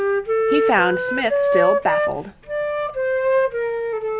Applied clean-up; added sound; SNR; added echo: none; Wind instrument, woodwind instrument; -5 dB; none.